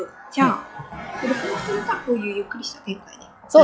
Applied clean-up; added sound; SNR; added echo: classical method log-MMSE.